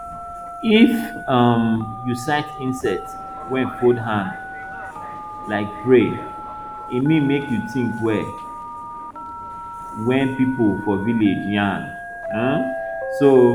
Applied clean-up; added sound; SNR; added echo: none; Telephone + Subway, metro, underground; 11 dB; none.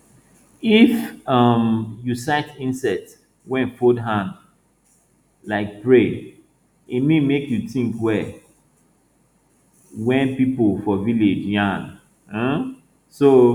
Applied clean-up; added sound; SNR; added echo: none; none; none; none.